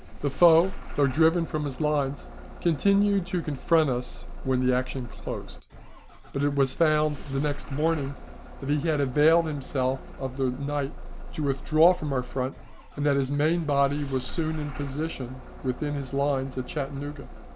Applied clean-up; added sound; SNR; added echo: none; Engine starting / Bus; 10 dB; none.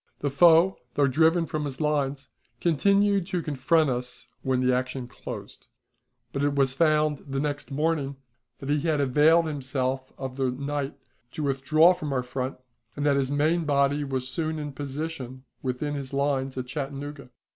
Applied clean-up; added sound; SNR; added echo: none; none; none; none.